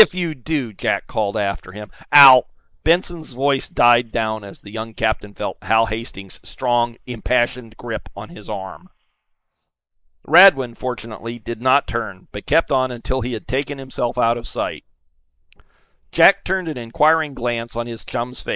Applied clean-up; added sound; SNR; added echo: neural mask model Resemble Enhance denoiser.